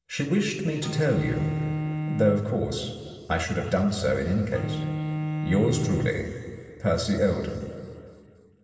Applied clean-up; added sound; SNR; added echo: none; Bowed string instrument; 6 dB; reverberation time 2.6 s.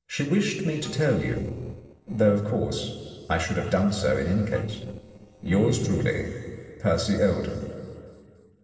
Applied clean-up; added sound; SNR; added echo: neural separator model SepFormer DNS4.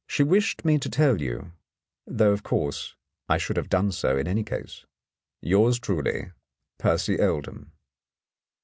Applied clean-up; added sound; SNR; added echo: none; none; none; none.